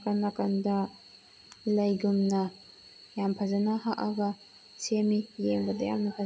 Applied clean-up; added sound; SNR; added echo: none; none; none; none.